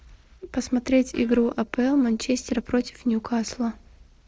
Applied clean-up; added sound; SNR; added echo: neural separator model SepFormer DNS4.